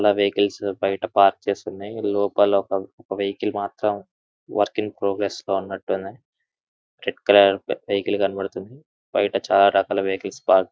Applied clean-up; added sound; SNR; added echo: none; none; none; none.